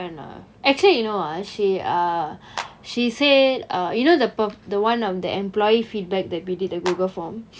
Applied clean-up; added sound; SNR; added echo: none; Clapping; 13 dB; none.